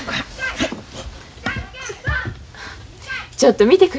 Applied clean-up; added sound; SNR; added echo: none; none; none; none.